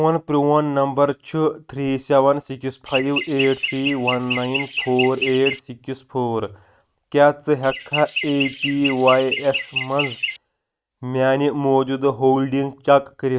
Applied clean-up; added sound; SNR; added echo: neural mask model RNNoise.